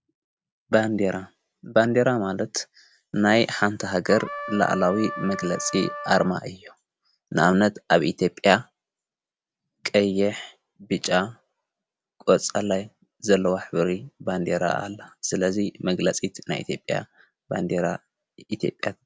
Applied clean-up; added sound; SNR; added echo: none; Trumpet; 10 dB; none.